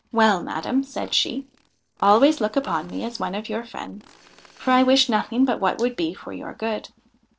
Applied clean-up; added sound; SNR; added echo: neural separator model SepFormer DNS4.